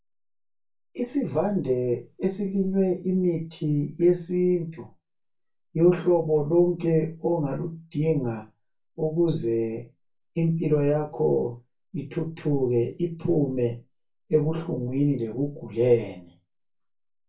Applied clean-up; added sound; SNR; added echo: none; none; none; reverberation time 0.2 s.